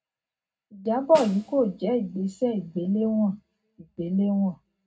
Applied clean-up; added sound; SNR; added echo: none; Snare drum; 18 dB; reverberation time 0.3 s.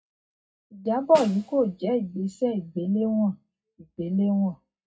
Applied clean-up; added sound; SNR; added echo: classical method WPE with log-MMSE.